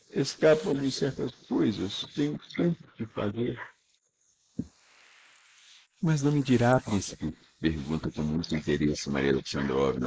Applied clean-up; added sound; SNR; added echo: neural mask model Resemble Enhance denoiser.